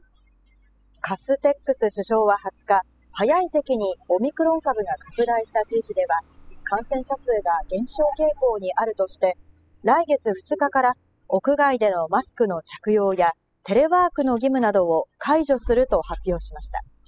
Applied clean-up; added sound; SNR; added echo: classical method spectral subtraction.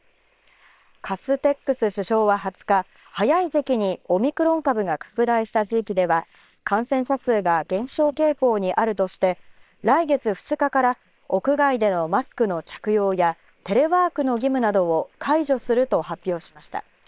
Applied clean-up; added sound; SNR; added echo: neural separator model SepFormer WHAM!.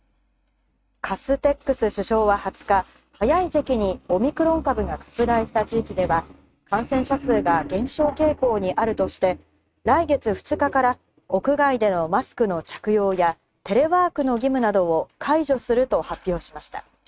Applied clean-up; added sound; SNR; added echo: neural mask model RNNoise.